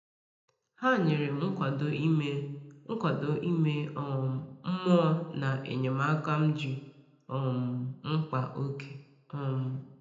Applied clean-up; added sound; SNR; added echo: none; none; none; reverberation time 0.8 s.